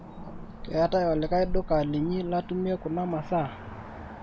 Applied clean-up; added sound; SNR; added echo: none; Cricket / Motor vehicle (road); 8 dB; none.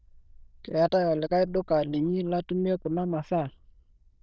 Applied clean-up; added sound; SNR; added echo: neural diffusion model UNIVERSE++.